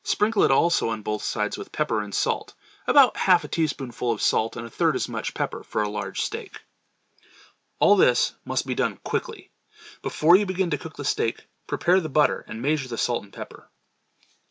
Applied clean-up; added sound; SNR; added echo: none; none; none; none.